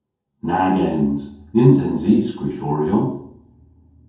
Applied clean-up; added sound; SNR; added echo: none; none; none; reverberation time 0.7 s.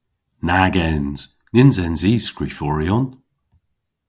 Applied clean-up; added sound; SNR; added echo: none; none; none; none.